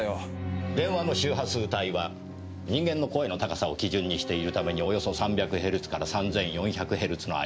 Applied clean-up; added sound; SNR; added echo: none; none; none; none.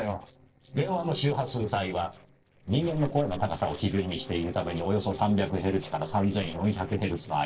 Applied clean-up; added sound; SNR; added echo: neural separator model SepFormer DNS4.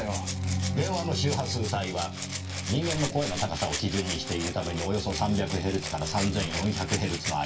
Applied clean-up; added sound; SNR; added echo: none; Rattle (instrument); 8 dB; reverberation time 0.2 s.